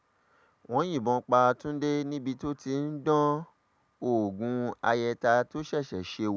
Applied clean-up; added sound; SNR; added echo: none; none; none; none.